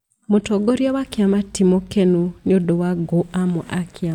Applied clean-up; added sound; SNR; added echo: none; none; none; none.